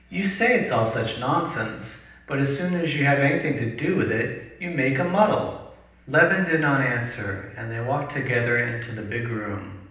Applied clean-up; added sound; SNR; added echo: none; Glass; 13 dB; reverberation time 0.9 s.